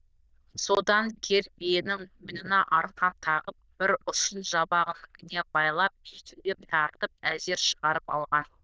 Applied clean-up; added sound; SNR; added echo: neural diffusion model UNIVERSE++.